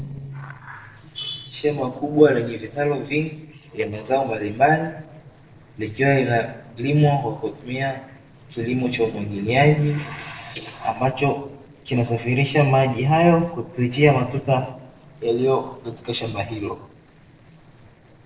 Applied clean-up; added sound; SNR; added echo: neural separator model SepFormer DNS4.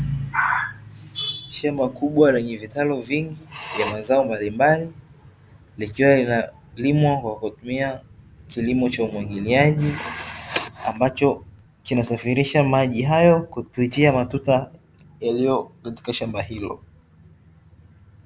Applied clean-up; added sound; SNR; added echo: none; none; none; none.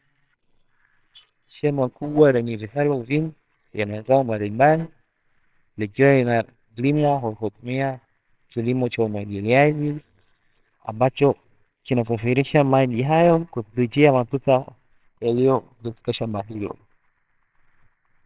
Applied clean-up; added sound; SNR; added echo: neural separator model SepFormer WHAMR!.